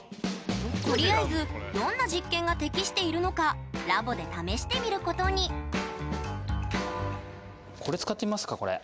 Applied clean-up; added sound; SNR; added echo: none; none; none; none.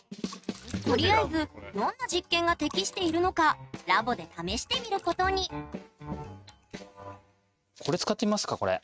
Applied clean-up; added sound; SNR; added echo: neural mask model RNNoise.